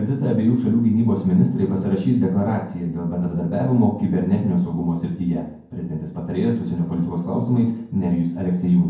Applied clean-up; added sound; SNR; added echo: none; none; none; reverberation time 0.9 s.